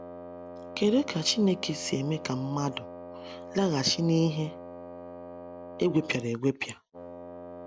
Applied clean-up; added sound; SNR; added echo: none; Wind instrument, woodwind instrument; 13 dB; none.